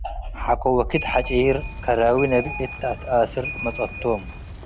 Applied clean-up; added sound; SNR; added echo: none; Wind + Ringtone / Bell; 8 dB; none.